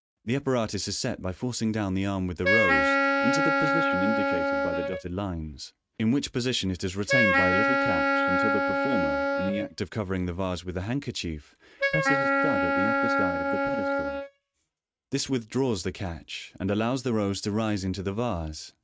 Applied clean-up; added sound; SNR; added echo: neural mask model RNNoise.